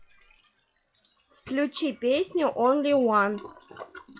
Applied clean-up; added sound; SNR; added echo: classical method log-MMSE.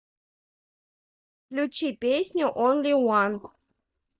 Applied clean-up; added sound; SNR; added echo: neural mask model DeepFilterNet 3.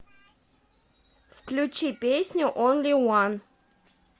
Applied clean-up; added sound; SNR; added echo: none; none; none; none.